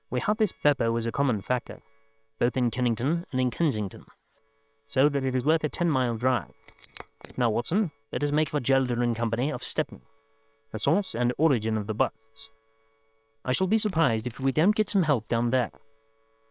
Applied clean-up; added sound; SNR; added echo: neural separator model SepFormer WHAM!.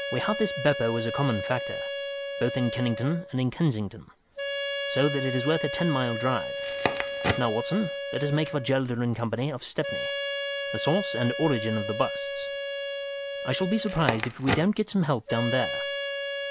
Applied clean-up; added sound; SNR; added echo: none; Crackle + Wind instrument, woodwind instrument; 4 dB; none.